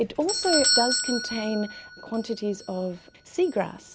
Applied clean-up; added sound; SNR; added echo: none; Doorbell; 2 dB; none.